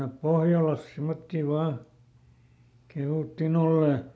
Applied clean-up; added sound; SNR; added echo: none; none; none; none.